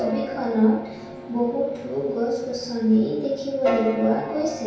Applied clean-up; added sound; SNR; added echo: none; Piano; 10 dB; reverberation time 0.5 s.